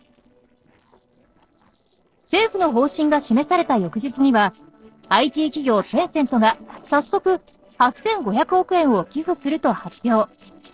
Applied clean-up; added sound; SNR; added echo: neural separator model SepFormer DNS4.